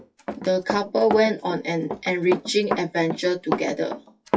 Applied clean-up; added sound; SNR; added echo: classical method WPE with log-MMSE.